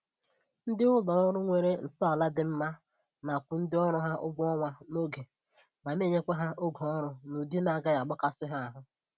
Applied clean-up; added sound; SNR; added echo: none; none; none; none.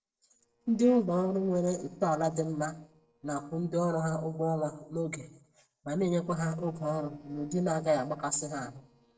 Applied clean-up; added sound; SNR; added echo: neural separator model SepFormer DNS4.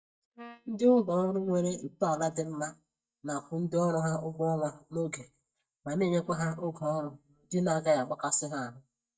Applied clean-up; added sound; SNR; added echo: neural mask model DeepFilterNet 3.